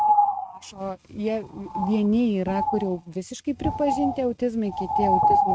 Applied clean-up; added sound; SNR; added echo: neural mask model RNNoise.